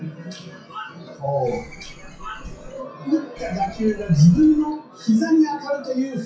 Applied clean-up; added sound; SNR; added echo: classical method WPE with log-MMSE.